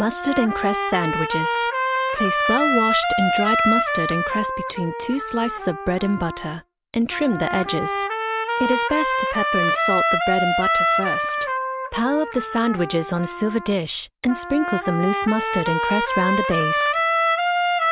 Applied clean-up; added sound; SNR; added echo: none; Trumpet; -1 dB; none.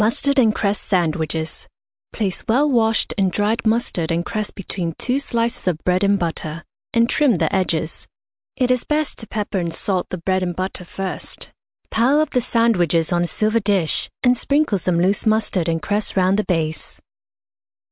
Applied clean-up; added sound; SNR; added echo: none; none; none; none.